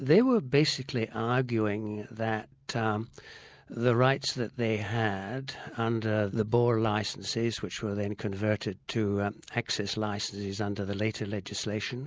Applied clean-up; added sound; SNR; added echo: none; none; none; none.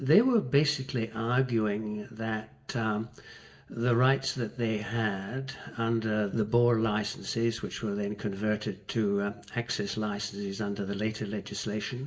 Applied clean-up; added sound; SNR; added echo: none; none; none; reverberation time 0.7 s.